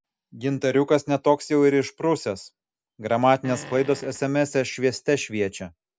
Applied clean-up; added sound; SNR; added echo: none; Fart; 18 dB; none.